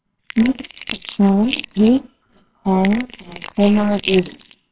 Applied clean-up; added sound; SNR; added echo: neural separator model SepFormer WHAMR!.